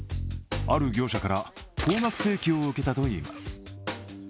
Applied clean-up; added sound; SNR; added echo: none; none; none; none.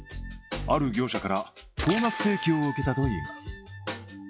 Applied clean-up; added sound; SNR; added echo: classical method log-MMSE.